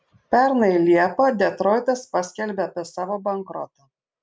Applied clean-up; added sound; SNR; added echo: none; none; none; none.